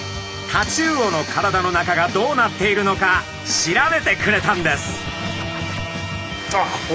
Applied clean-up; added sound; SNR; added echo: none; Scratching (performance technique); 16 dB; none.